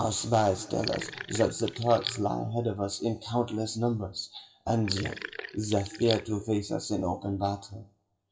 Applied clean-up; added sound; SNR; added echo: classical method WPE with log-MMSE.